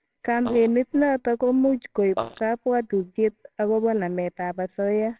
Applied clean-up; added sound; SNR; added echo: neural separator model SepFormer WHAMR!.